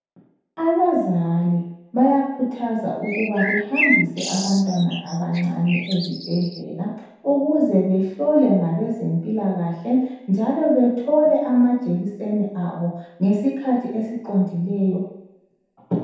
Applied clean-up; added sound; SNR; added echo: none; Bird; 6 dB; reverberation time 0.8 s.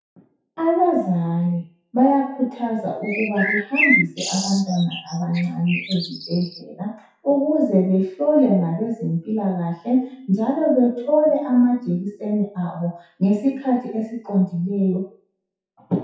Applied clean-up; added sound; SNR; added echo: classical method WPE with log-MMSE.